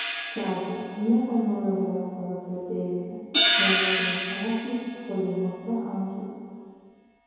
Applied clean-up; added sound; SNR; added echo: none; Hi-hat; -3 dB; reverberation time 2.2 s.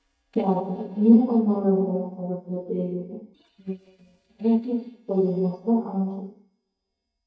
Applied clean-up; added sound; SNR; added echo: neural mask model DeepFilterNet 3.